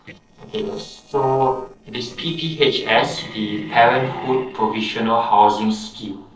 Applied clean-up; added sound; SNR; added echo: neural separator model SepFormer DNS4.